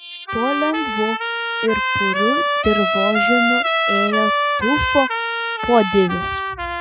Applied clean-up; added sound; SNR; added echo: classical method spectral subtraction.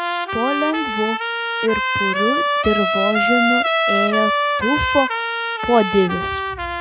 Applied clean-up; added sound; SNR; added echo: none; Trumpet; -2 dB; none.